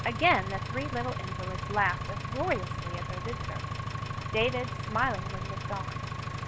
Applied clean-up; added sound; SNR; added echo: none; Engine; 2 dB; none.